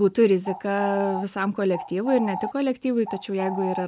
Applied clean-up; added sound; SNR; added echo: none; Bird; 9 dB; none.